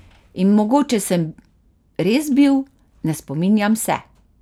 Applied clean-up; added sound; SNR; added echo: none; none; none; none.